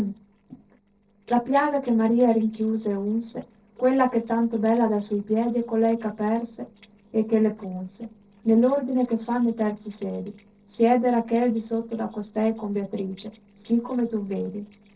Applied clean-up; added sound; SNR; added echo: neural separator model SepFormer DNS4.